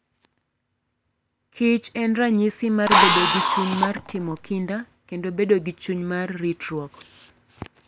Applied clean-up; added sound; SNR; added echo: none; Drill; -4 dB; none.